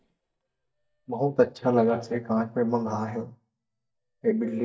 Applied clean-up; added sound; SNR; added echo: neural mask model DeepFilterNet 3.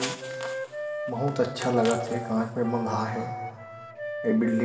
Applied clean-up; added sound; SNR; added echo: none; Wind instrument, woodwind instrument; 8 dB; reverberation time 2.0 s.